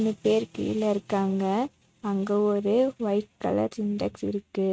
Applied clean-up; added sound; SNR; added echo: neural mask model RNNoise.